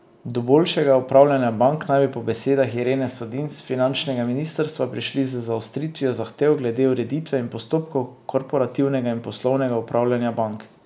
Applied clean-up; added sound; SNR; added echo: none; none; none; none.